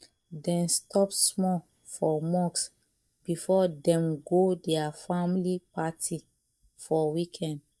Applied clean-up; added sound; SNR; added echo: neural mask model DeepFilterNet 3.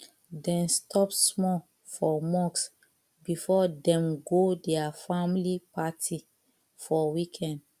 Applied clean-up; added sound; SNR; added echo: none; none; none; none.